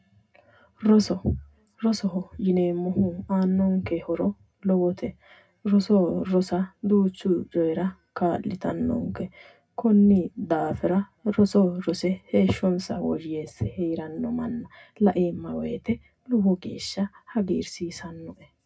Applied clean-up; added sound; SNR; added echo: none; none; none; reverberation time 0.2 s.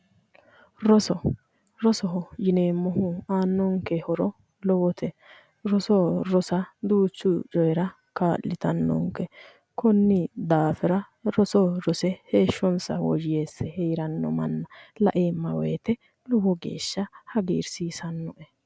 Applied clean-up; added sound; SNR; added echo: none; none; none; none.